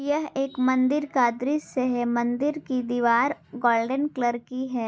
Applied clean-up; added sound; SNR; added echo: none; none; none; none.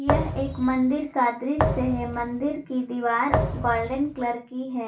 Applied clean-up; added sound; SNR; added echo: none; Thump, thud; 3 dB; reverberation time 0.3 s.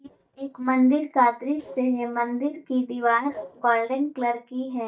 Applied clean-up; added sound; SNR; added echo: neural mask model DeepFilterNet 3.